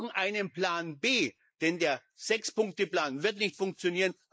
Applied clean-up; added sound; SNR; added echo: neural mask model Resemble Enhance denoiser.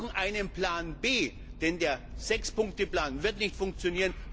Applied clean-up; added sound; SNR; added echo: none; Accelerating, revving, vroom; 11 dB; none.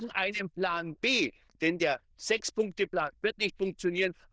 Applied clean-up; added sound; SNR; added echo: neural diffusion model UNIVERSE++.